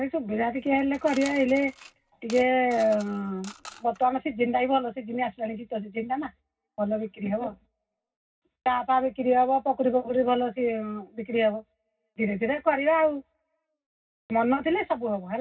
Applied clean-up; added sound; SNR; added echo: none; Coin (dropping) / Mechanisms; 20 dB; reverberation time 0.4 s.